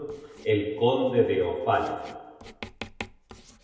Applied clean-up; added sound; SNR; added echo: none; Writing; 18 dB; reverberation time 1.0 s.